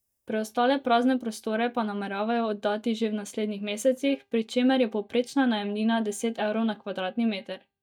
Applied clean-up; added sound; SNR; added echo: neural mask model DeepFilterNet 3.